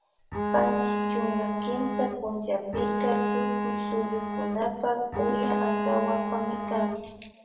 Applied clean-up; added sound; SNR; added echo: none; Bowed string instrument; -1 dB; reverberation time 0.9 s.